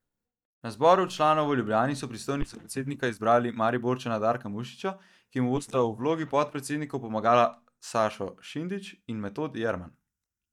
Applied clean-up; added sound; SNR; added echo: neural mask model DeepFilterNet 3.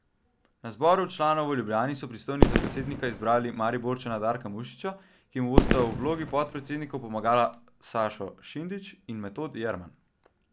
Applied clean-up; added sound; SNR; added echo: none; Fireworks; -2 dB; none.